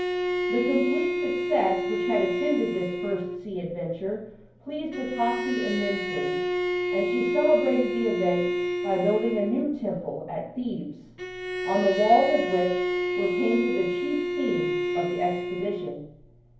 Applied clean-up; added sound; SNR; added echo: none; Bowed string instrument; 1 dB; reverberation time 0.9 s.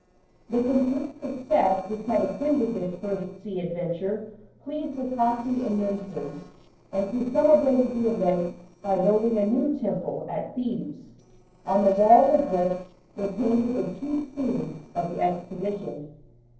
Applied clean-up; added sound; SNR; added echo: neural separator model SepFormer DNS4.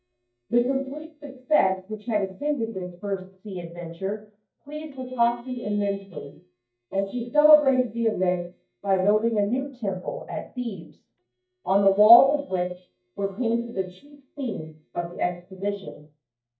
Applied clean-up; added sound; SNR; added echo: neural mask model DeepFilterNet 3.